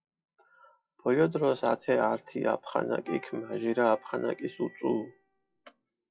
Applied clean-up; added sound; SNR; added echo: classical method WPE with log-MMSE.